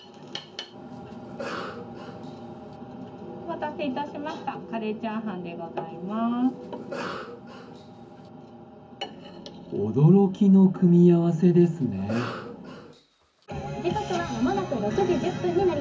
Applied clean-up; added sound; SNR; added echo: none; Cough; 16 dB; reverberation time 0.3 s.